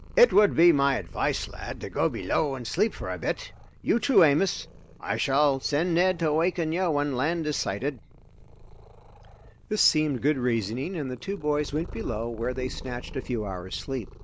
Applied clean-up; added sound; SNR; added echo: none; Purr; 16 dB; none.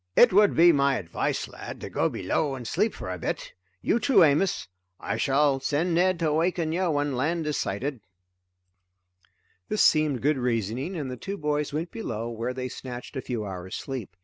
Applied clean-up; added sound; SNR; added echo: none; none; none; none.